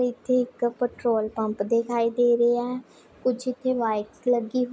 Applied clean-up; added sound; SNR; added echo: none; none; none; none.